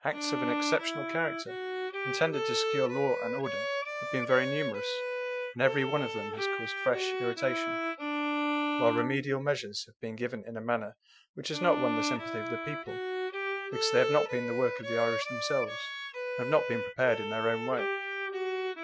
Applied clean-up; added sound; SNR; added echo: classical method Wiener filter.